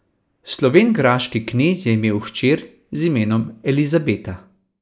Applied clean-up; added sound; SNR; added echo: neural mask model Resemble Enhance denoiser.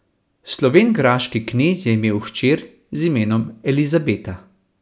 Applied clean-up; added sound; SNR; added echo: none; none; none; none.